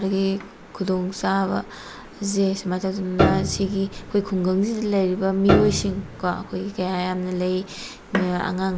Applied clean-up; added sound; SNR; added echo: none; Piano; 3 dB; none.